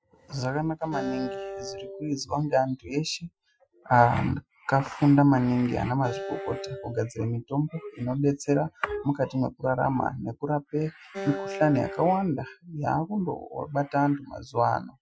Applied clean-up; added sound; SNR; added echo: classical method Wiener filter.